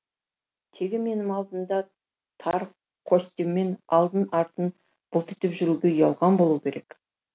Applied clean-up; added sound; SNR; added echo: none; none; none; none.